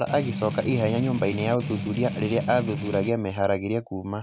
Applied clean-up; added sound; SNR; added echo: none; Strum; 6 dB; none.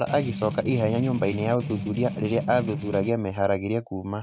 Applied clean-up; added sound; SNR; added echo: neural mask model RNNoise.